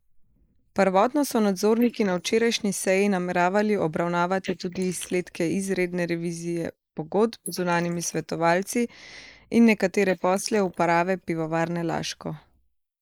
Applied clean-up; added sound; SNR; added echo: neural mask model Resemble Enhance denoiser.